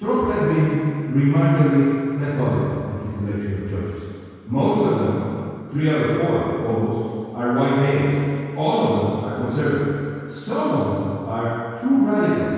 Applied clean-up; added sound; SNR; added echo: none; none; none; reverberation time 2.2 s.